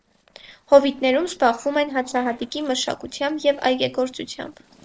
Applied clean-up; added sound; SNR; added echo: neural separator model SepFormer DNS4.